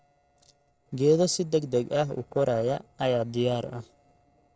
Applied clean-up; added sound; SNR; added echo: neural separator model SepFormer DNS4.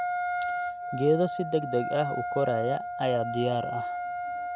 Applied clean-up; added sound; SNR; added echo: none; Wind instrument, woodwind instrument; 3 dB; none.